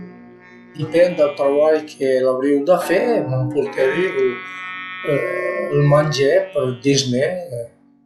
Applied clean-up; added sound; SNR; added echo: classical method log-MMSE.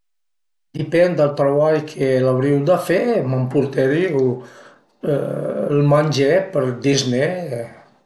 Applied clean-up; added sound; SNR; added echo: none; none; none; none.